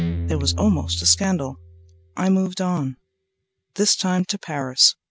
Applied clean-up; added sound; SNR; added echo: none; Guitar; 9 dB; none.